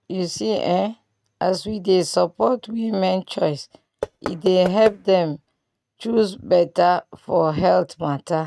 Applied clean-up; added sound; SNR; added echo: neural mask model RNNoise.